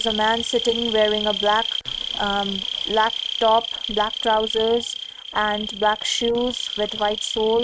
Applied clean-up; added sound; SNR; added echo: neural mask model RNNoise.